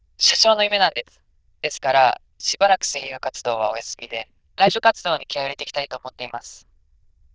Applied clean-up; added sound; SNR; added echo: neural diffusion model UNIVERSE++.